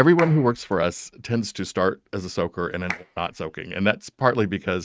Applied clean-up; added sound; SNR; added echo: neural mask model RNNoise.